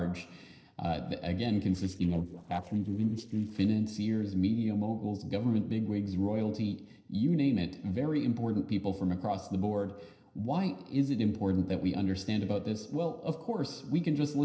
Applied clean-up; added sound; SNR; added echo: neural separator model SepFormer DNS4.